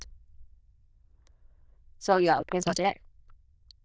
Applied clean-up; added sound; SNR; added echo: neural diffusion model UNIVERSE++.